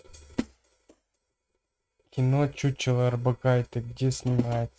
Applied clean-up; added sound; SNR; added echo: neural mask model RNNoise.